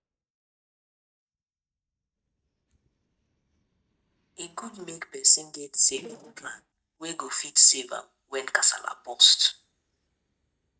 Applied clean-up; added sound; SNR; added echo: neural mask model DeepFilterNet 3.